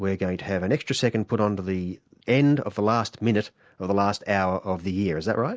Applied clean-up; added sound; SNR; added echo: none; none; none; none.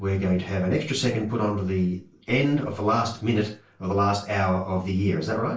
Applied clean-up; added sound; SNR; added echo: none; none; none; reverberation time 0.3 s.